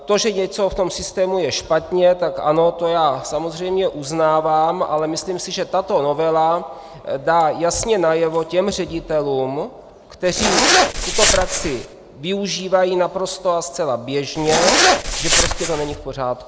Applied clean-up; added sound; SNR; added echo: none; Zipper (clothing); -2 dB; none.